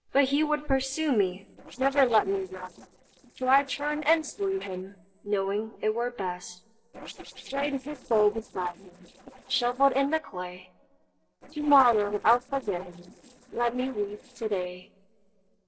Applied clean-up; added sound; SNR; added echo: neural separator model SepFormer DNS4.